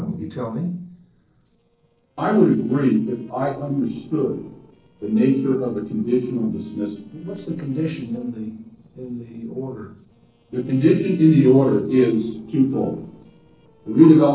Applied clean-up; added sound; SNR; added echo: neural separator model SepFormer DNS4.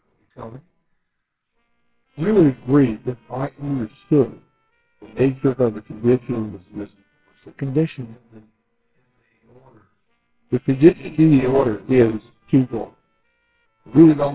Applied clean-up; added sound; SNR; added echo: neural separator model SepFormer WHAMR!.